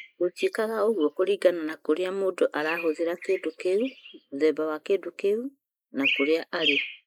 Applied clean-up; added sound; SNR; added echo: neural mask model Resemble Enhance denoiser.